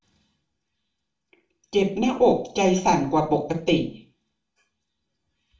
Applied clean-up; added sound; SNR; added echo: none; none; none; reverberation time 0.3 s.